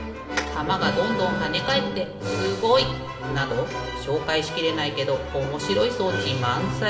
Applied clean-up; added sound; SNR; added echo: none; none; none; reverberation time 1.6 s.